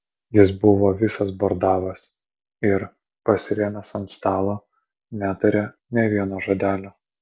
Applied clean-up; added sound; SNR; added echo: none; none; none; none.